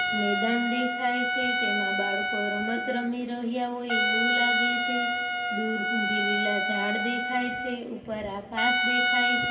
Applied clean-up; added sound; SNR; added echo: none; Trumpet; -3 dB; reverberation time 2.0 s.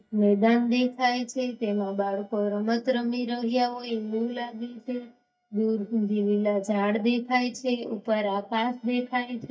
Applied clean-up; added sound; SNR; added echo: neural mask model DeepFilterNet 3.